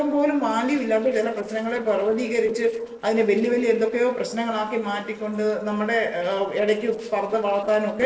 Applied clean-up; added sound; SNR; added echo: neural separator model SepFormer DNS4.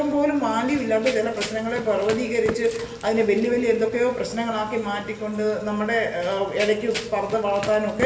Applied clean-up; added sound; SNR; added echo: none; Run; 14 dB; reverberation time 1.2 s.